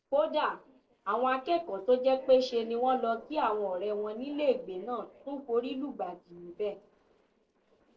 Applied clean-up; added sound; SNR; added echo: neural separator model SepFormer DNS4.